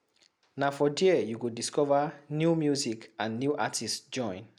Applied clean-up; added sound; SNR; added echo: none; none; none; none.